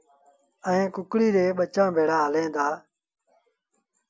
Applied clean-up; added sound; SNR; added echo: none; none; none; none.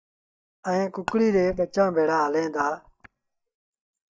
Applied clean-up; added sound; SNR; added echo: neural mask model DeepFilterNet 3.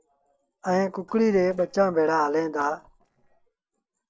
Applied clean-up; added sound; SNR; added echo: neural separator model SepFormer DNS4.